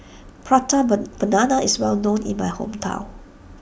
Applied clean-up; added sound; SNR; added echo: none; none; none; none.